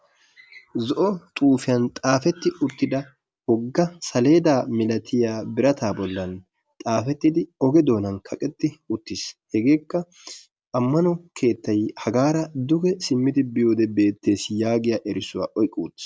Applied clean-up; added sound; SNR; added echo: none; none; none; none.